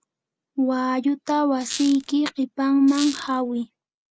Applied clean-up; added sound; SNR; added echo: none; Squeak; 13 dB; none.